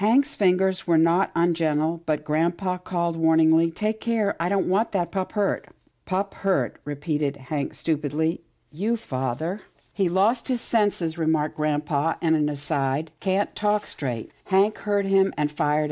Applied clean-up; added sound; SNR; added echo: none; none; none; none.